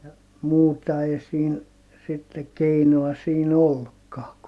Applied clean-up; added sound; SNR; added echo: none; none; none; none.